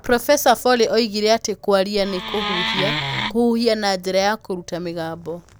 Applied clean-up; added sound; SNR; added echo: none; Wood; 4 dB; none.